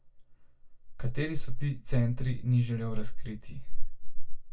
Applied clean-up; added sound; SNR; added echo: none; none; none; reverberation time 0.1 s.